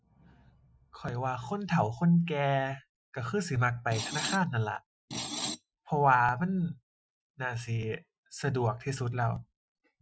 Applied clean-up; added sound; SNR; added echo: classical method Wiener filter.